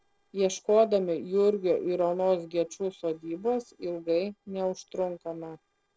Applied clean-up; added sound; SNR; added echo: neural separator model SepFormer DNS4.